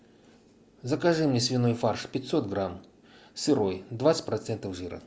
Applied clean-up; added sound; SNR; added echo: none; none; none; none.